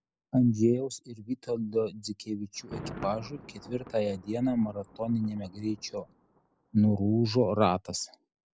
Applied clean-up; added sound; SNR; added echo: none; Thunder; 20 dB; none.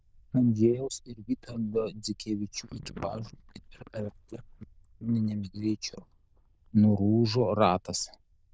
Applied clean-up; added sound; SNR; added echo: neural diffusion model UNIVERSE++.